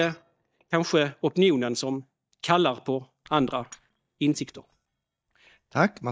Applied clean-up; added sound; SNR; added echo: neural mask model DeepFilterNet 3.